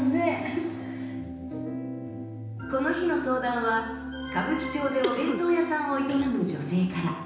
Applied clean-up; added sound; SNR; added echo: none; Cough; 8 dB; reverberation time 0.9 s.